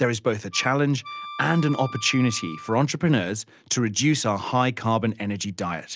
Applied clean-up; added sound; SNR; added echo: none; Wind instrument, woodwind instrument; 15 dB; none.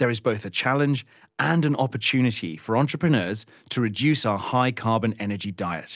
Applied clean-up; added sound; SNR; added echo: none; none; none; none.